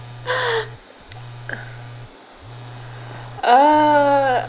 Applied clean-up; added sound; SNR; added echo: none; Telephone; 17 dB; none.